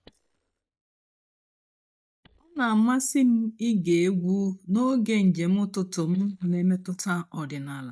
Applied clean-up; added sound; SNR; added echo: neural mask model DeepFilterNet 3.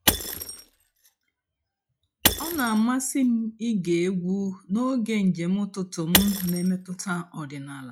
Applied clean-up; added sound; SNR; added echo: classical method log-MMSE.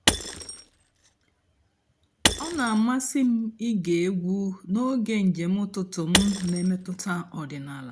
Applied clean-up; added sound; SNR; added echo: none; Shatter / Crushing; 3 dB; none.